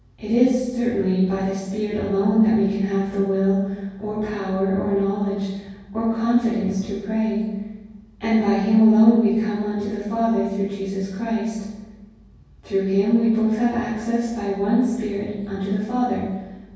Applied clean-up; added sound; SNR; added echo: none; none; none; reverberation time 1.3 s.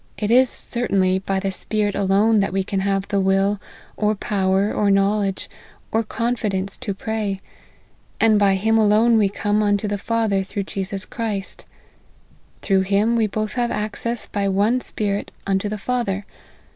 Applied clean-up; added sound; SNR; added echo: none; none; none; none.